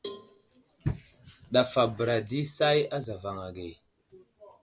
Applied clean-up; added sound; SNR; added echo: none; Cowbell; 16 dB; none.